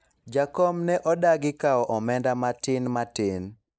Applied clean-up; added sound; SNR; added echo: neural mask model Resemble Enhance denoiser.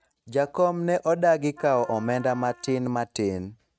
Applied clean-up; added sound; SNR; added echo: neural mask model RNNoise.